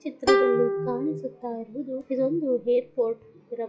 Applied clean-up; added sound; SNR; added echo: classical method log-MMSE.